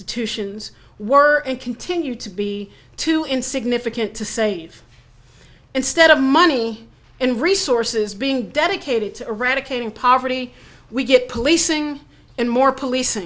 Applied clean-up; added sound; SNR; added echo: none; none; none; none.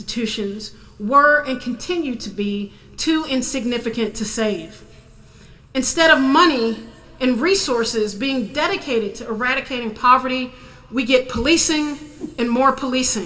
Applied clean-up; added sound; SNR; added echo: none; Whoosh, swoosh, swish; 19 dB; reverberation time 1.8 s.